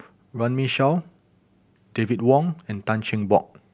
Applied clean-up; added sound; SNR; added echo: none; none; none; none.